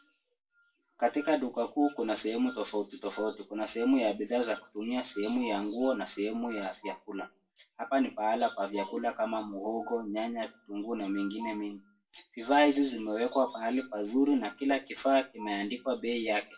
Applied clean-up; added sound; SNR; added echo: none; none; none; reverberation time 0.2 s.